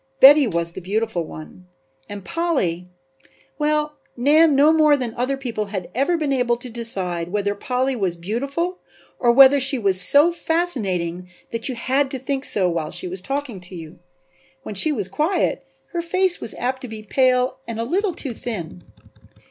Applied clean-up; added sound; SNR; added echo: none; Tambourine; 15 dB; none.